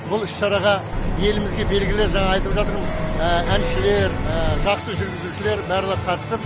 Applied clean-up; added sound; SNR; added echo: none; Subway, metro, underground; 1 dB; none.